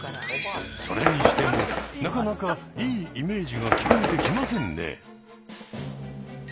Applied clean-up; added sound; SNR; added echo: none; Bird; -2 dB; none.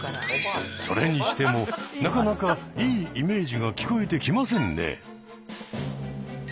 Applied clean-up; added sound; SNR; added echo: none; none; none; none.